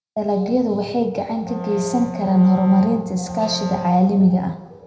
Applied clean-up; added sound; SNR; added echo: none; Wind instrument, woodwind instrument; 11 dB; reverberation time 0.7 s.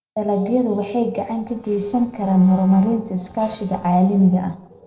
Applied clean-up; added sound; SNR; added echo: neural separator model SepFormer DNS4.